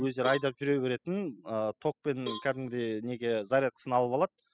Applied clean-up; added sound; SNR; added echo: classical method spectral subtraction.